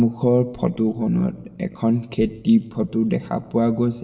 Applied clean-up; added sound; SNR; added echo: none; none; none; reverberation time 1.8 s.